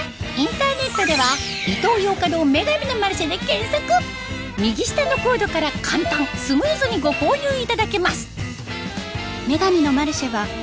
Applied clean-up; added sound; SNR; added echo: none; none; none; none.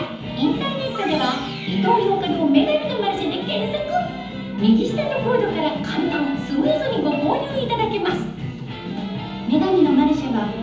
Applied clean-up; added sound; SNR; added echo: none; none; none; reverberation time 1.3 s.